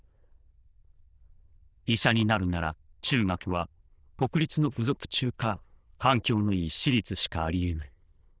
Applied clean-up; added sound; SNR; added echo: neural diffusion model UNIVERSE++.